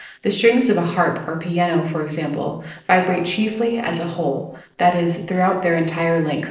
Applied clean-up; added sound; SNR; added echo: neural separator model SepFormer DNS4.